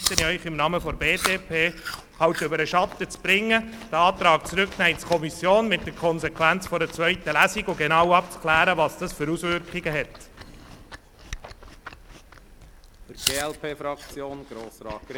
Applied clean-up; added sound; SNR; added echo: none; Chewing, mastication; 12 dB; none.